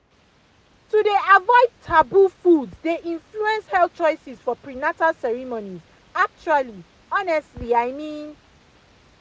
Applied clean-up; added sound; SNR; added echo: none; none; none; none.